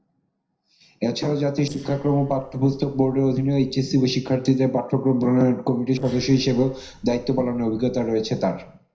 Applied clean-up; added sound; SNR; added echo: neural separator model SepFormer DNS4.